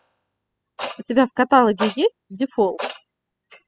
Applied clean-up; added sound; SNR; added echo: classical method spectral subtraction.